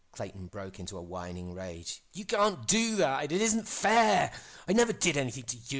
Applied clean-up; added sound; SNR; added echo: none; none; none; none.